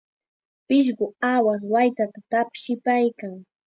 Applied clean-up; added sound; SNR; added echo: none; none; none; none.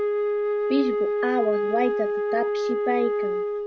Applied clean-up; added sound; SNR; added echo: none; Wind instrument, woodwind instrument; -4 dB; none.